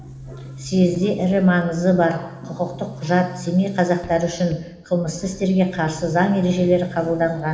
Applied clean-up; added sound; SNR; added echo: none; Boom; 18 dB; reverberation time 1.0 s.